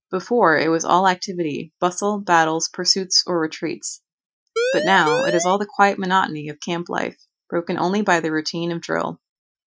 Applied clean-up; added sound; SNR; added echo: classical method Wiener filter.